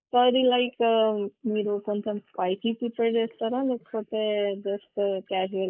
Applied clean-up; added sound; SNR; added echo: neural mask model Resemble Enhance denoiser.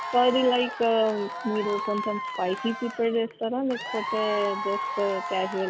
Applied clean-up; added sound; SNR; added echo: none; Applause / Crowd / Cheering; 7 dB; none.